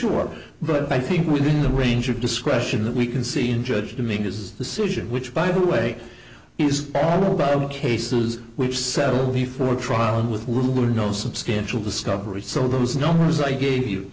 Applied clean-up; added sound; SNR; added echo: none; none; none; none.